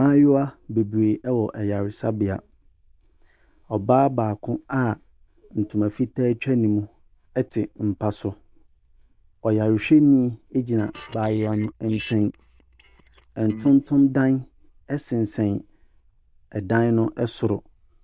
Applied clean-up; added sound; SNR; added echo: neural diffusion model UNIVERSE++.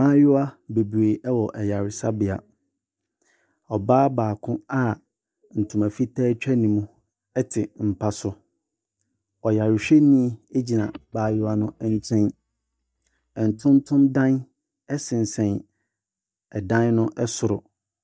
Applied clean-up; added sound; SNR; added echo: neural mask model DeepFilterNet 3.